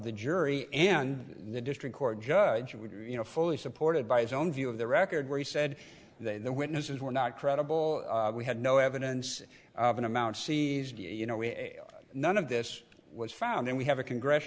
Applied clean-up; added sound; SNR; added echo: none; none; none; none.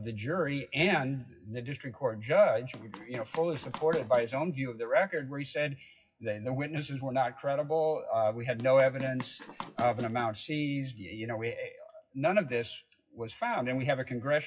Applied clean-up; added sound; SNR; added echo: classical method WPE with log-MMSE.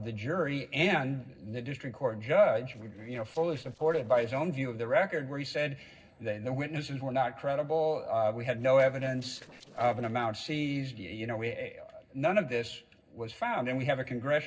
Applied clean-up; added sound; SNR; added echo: neural separator model SepFormer DNS4.